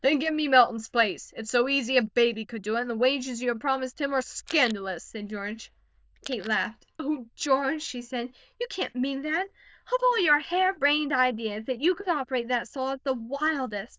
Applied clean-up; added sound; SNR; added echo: neural diffusion model UNIVERSE++.